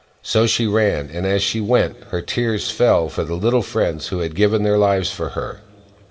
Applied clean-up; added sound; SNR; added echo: none; none; none; reverberation time 1.6 s.